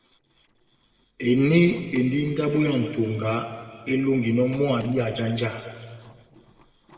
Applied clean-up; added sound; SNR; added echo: neural separator model SepFormer DNS4.